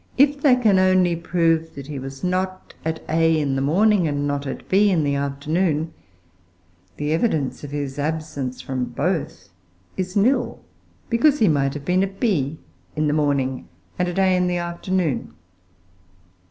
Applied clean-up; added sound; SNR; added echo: none; none; none; none.